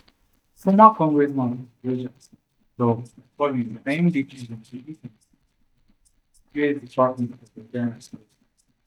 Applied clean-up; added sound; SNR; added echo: neural mask model DeepFilterNet 3.